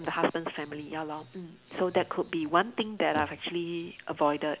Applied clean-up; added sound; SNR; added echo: none; Bicycle; 19 dB; none.